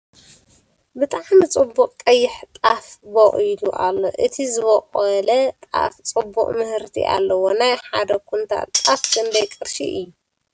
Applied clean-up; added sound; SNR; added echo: none; Cutlery, silverware; 5 dB; none.